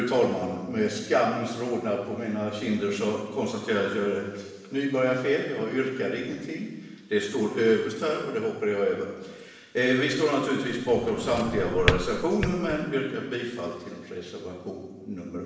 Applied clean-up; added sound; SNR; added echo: none; Drawer open or close; 4 dB; reverberation time 1.0 s.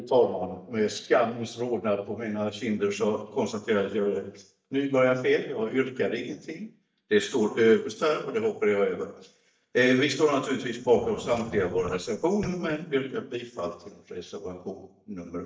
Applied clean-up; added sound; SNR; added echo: neural mask model DeepFilterNet 3.